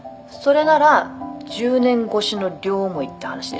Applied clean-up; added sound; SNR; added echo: none; none; none; none.